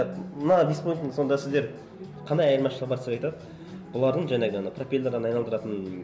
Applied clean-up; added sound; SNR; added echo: none; none; none; none.